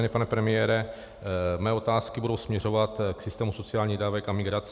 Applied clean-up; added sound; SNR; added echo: none; none; none; none.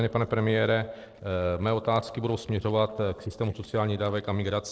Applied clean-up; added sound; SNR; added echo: neural separator model SepFormer DNS4.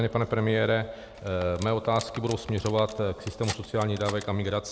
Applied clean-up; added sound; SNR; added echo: none; Cutlery, silverware; 15 dB; none.